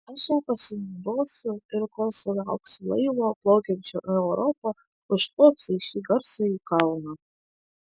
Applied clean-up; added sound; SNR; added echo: none; none; none; none.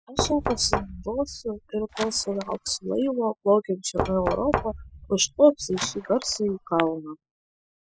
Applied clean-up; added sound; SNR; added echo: classical method spectral subtraction.